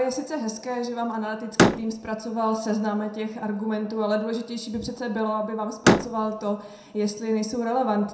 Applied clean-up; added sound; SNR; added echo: none; Slam; 2 dB; reverberation time 0.5 s.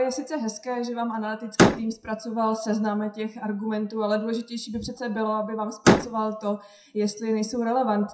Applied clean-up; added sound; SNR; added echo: classical method WPE with log-MMSE.